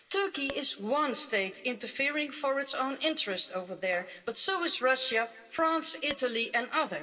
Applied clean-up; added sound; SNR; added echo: none; Tap / Glass; 12 dB; reverberation time 3.0 s.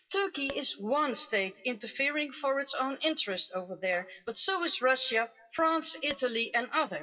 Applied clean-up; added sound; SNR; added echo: classical method WPE with log-MMSE.